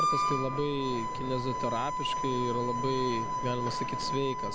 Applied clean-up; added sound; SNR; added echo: none; Harmonica; -1 dB; none.